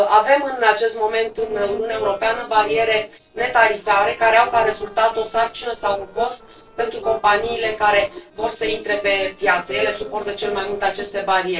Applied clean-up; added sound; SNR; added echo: neural separator model SepFormer DNS4.